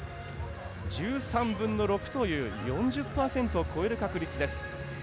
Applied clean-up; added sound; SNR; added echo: none; none; none; none.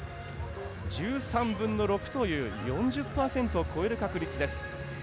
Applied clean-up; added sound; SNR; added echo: none; Marimba, xylophone; 18 dB; none.